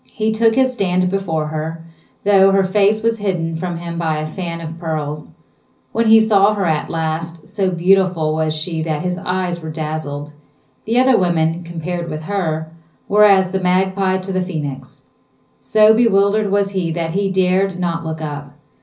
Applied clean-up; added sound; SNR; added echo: none; none; none; reverberation time 0.5 s.